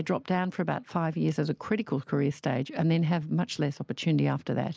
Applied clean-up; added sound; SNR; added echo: none; none; none; none.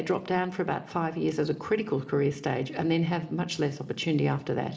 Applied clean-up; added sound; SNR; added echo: none; none; none; reverberation time 2.6 s.